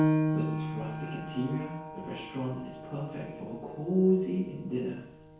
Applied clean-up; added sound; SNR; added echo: none; Piano; 2 dB; reverberation time 0.6 s.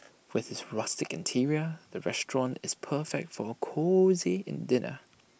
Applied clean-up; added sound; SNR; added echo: none; none; none; none.